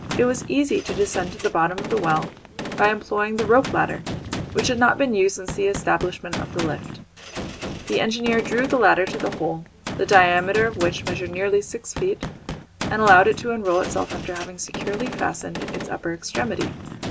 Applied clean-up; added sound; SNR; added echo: none; Gunshot, gunfire; 9 dB; none.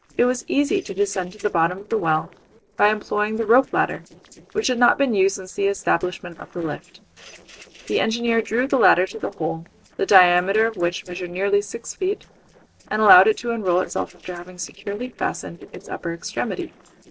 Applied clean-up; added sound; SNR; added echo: neural separator model SepFormer DNS4.